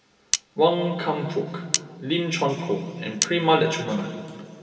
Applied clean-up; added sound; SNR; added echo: none; Cutlery, silverware; 8 dB; reverberation time 2.5 s.